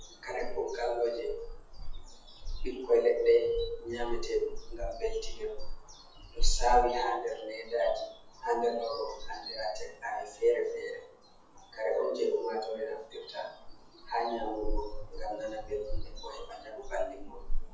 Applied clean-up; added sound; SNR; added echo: classical method WPE with log-MMSE.